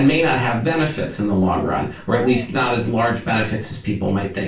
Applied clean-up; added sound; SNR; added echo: none; Bird vocalization, bird call, bird song; 18 dB; reverberation time 0.3 s.